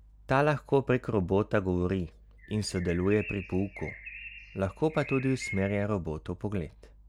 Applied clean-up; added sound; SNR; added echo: none; Bird; 14 dB; none.